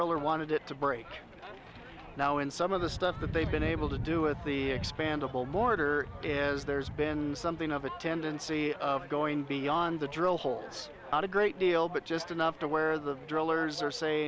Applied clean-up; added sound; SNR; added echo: none; none; none; none.